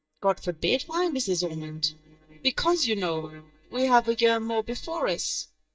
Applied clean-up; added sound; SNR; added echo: neural mask model DeepFilterNet 3.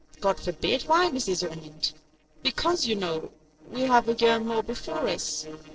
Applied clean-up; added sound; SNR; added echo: neural separator model SepFormer DNS4.